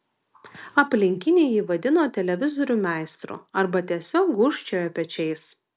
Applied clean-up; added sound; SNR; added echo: none; none; none; none.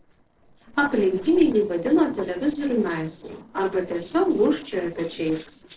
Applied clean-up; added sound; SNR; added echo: neural separator model SepFormer DNS4.